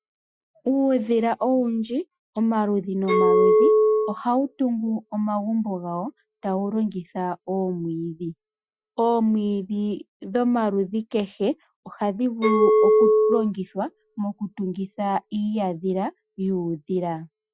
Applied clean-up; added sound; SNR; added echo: classical method Wiener filter.